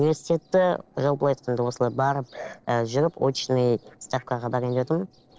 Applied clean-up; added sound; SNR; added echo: neural separator model SepFormer DNS4.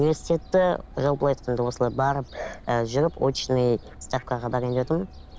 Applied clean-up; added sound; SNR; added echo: none; Fowl; 18 dB; none.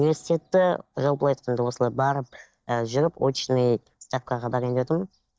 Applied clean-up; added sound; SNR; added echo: neural mask model DeepFilterNet 3.